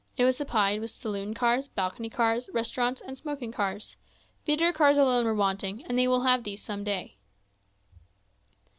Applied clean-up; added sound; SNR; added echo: none; none; none; none.